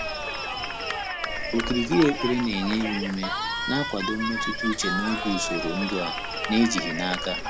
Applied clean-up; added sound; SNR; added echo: none; Insect + Cheering; 2 dB; none.